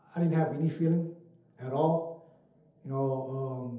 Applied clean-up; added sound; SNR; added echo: none; none; none; reverberation time 0.8 s.